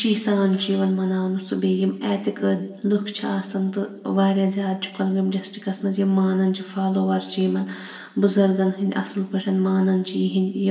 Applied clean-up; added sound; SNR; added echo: none; none; none; reverberation time 0.7 s.